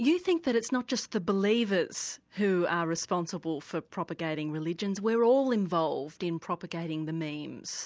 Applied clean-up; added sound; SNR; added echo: none; none; none; none.